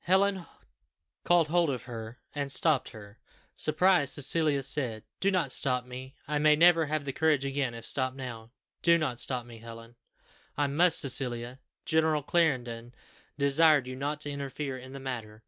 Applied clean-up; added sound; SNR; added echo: none; none; none; none.